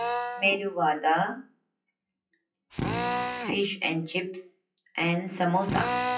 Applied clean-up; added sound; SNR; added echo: classical method WPE with log-MMSE.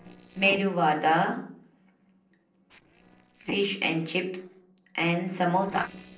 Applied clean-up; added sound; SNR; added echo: neural separator model SepFormer DNS4.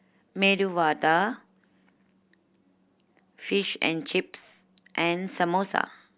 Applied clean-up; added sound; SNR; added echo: none; none; none; none.